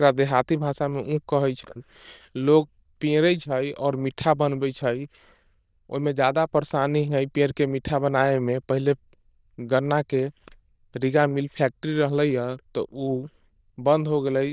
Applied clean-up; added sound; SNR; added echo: neural diffusion model UNIVERSE++.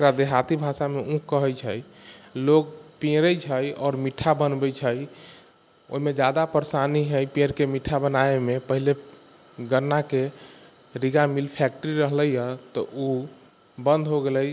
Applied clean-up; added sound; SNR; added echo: none; none; none; none.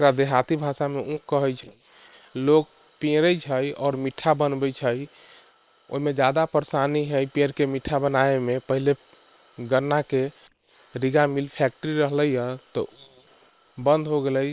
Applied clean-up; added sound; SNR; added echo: neural separator model SepFormer WHAM!.